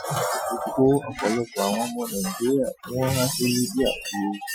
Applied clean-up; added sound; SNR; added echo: classical method Wiener filter.